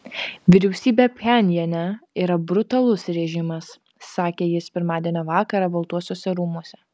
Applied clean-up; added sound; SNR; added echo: none; none; none; none.